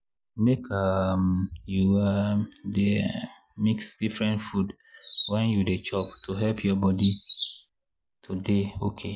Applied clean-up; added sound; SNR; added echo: none; Chirp, tweet; 5 dB; none.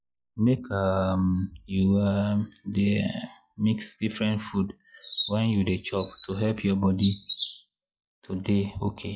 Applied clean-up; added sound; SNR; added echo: classical method log-MMSE.